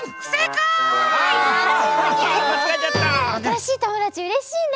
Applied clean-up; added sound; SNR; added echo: none; none; none; none.